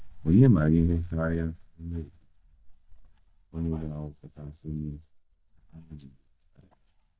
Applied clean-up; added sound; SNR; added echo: neural mask model DeepFilterNet 3.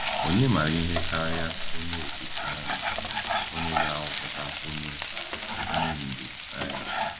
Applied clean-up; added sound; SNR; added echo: none; Frying (food); -1 dB; reverberation time 1.2 s.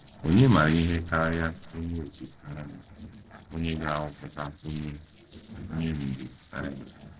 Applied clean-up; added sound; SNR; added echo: neural separator model SepFormer DNS4.